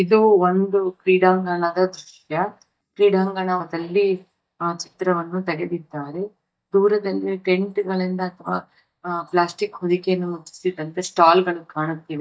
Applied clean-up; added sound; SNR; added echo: neural mask model DeepFilterNet 3.